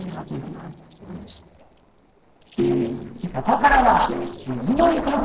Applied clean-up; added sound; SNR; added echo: neural separator model SepFormer DNS4.